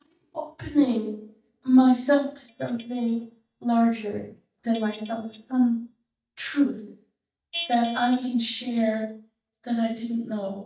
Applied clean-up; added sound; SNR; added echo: neural mask model DeepFilterNet 3.